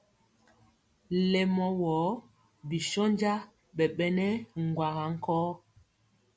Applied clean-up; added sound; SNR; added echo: none; none; none; none.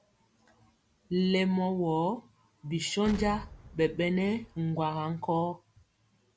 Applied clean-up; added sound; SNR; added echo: none; Explosion; 13 dB; none.